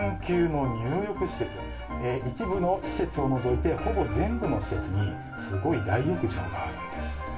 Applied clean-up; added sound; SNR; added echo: none; none; none; reverberation time 0.2 s.